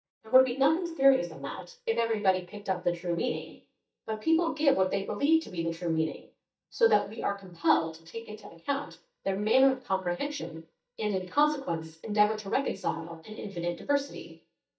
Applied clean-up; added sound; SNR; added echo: neural mask model DeepFilterNet 3.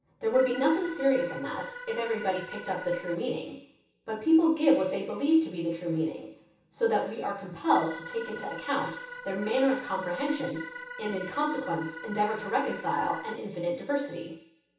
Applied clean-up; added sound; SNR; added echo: none; Organ; 12 dB; reverberation time 0.7 s.